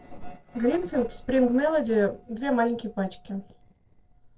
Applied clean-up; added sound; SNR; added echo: neural separator model SepFormer DNS4.